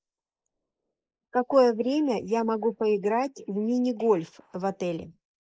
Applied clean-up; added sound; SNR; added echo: neural mask model Resemble Enhance denoiser.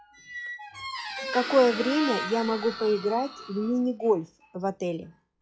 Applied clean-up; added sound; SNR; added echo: classical method log-MMSE.